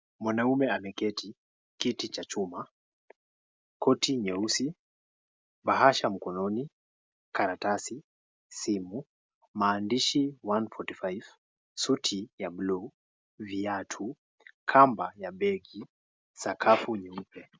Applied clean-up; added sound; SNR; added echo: none; none; none; none.